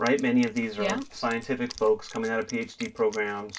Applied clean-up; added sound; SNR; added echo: none; Wind instrument, woodwind instrument; 19 dB; reverberation time 0.1 s.